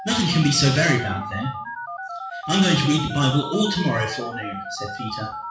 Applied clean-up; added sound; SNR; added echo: classical method WPE with log-MMSE.